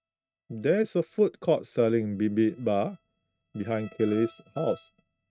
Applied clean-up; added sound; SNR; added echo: neural mask model RNNoise.